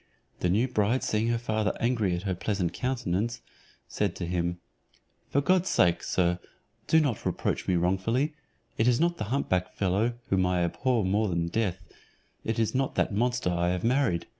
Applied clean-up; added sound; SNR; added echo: none; none; none; none.